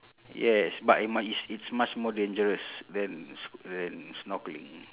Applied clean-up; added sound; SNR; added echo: none; none; none; none.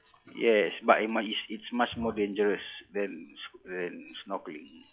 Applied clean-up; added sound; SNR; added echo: classical method log-MMSE.